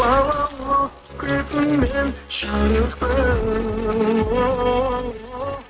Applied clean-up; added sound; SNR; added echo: neural mask model RNNoise.